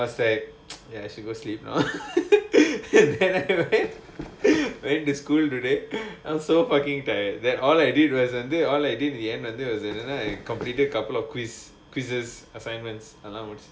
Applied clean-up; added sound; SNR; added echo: none; Run; 14 dB; none.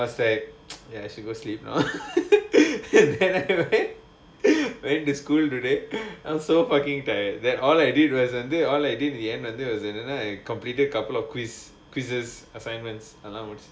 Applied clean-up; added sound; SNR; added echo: none; none; none; none.